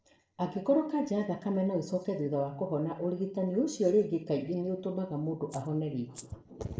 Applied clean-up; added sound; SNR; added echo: neural separator model SepFormer DNS4.